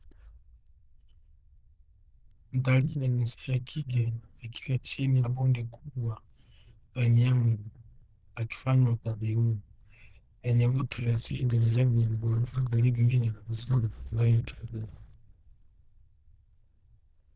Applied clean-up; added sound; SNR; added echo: neural diffusion model UNIVERSE++.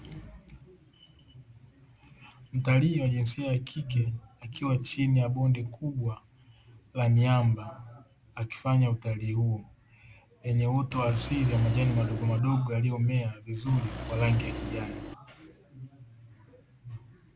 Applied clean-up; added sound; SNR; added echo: none; Engine; 7 dB; none.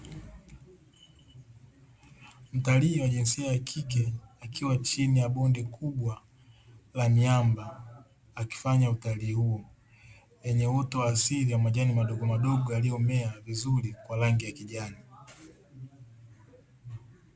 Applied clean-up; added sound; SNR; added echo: none; none; none; none.